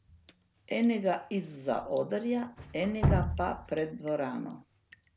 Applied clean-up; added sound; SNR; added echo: none; Drip; 4 dB; none.